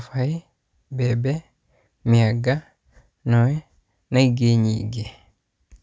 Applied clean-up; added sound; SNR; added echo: none; none; none; none.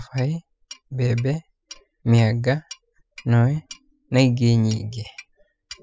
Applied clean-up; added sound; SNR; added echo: classical method spectral subtraction.